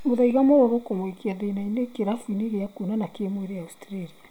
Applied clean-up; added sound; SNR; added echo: none; none; none; none.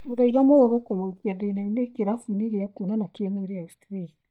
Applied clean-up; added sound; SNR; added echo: neural mask model DeepFilterNet 3.